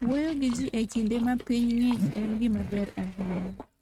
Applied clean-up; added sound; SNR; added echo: neural mask model RNNoise.